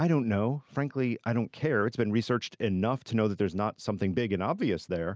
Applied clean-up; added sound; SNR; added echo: none; none; none; none.